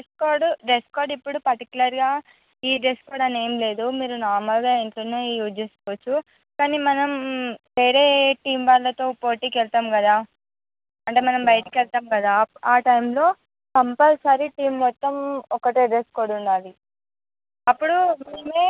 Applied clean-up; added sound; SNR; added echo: none; none; none; none.